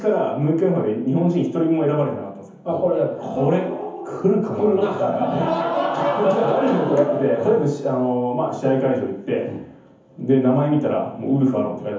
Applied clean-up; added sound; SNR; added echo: none; none; none; reverberation time 0.7 s.